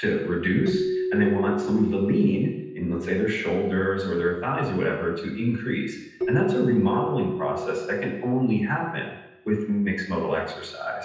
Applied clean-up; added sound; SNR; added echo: none; Keyboard (musical); 8 dB; reverberation time 0.9 s.